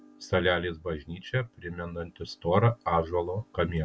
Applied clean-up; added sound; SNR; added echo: none; none; none; none.